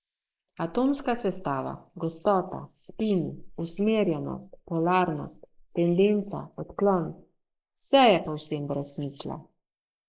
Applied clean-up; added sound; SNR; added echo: neural mask model Resemble Enhance denoiser.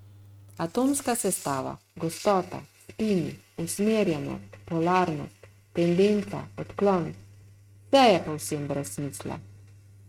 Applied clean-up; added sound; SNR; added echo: neural mask model RNNoise.